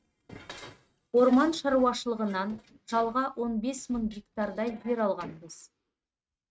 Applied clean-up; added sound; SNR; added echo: neural mask model RNNoise.